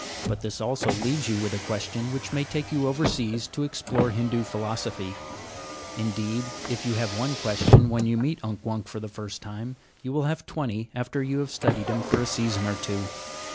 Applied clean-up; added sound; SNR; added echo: none; Car; 1 dB; none.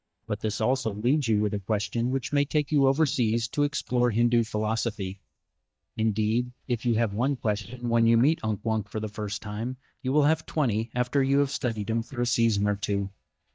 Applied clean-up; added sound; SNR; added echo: neural mask model DeepFilterNet 3.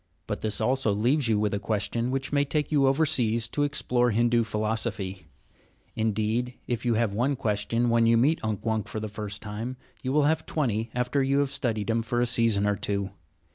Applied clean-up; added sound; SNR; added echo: none; none; none; none.